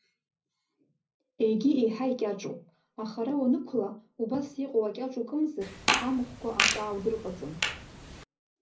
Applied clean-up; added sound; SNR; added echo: none; Fart; 0 dB; reverberation time 0.4 s.